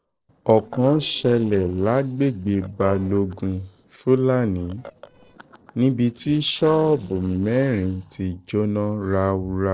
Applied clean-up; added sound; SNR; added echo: neural separator model SepFormer DNS4.